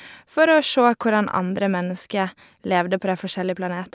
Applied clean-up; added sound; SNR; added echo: none; none; none; none.